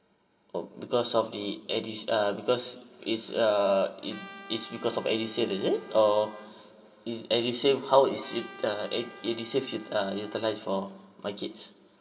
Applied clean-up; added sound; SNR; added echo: none; Trumpet; 20 dB; reverberation time 2.1 s.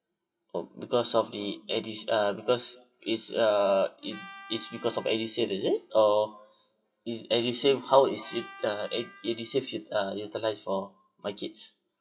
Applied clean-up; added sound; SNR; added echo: classical method WPE with log-MMSE.